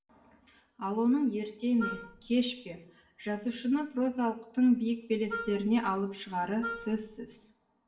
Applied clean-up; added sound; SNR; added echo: none; Wind instrument, woodwind instrument; 11 dB; reverberation time 0.6 s.